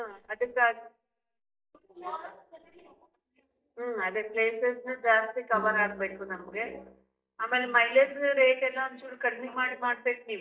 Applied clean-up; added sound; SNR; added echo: neural mask model DeepFilterNet 3.